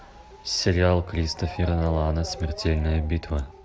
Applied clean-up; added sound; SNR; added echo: none; Motor vehicle (road) / Siren; 16 dB; none.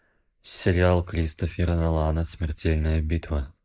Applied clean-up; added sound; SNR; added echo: neural mask model Resemble Enhance denoiser.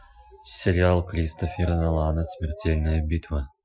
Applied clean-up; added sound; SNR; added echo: classical method Wiener filter.